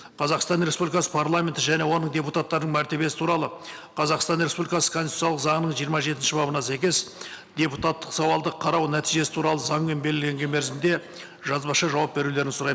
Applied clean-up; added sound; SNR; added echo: none; none; none; none.